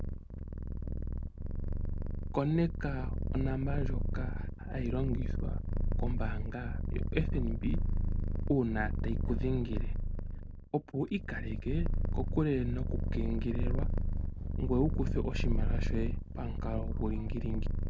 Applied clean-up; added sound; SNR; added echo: none; Purr; -4 dB; none.